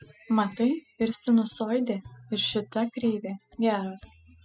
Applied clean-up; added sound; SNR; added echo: classical method spectral subtraction.